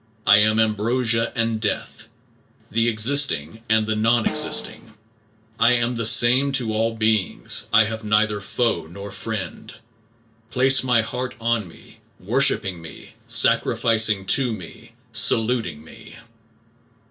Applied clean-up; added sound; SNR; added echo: none; Snare drum; 7 dB; reverberation time 0.1 s.